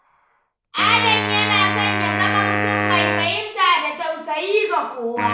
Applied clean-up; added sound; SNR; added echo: none; Wind instrument, woodwind instrument; 3 dB; reverberation time 0.6 s.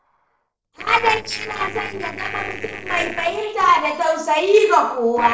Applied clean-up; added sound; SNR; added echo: neural separator model SepFormer DNS4.